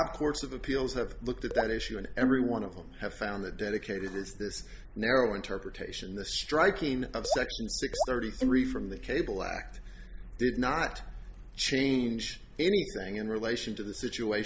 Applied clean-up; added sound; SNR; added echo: none; Raindrop / Drip + Bowed string instrument; 2 dB; none.